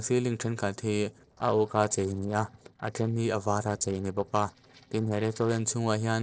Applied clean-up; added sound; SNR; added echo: neural separator model SepFormer DNS4.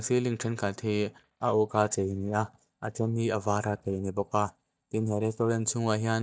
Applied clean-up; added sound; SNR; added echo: neural mask model DeepFilterNet 3.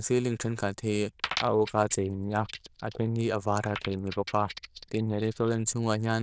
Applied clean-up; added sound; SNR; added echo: neural diffusion model UNIVERSE++.